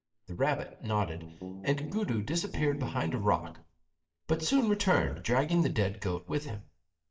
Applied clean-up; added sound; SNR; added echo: neural mask model DeepFilterNet 3.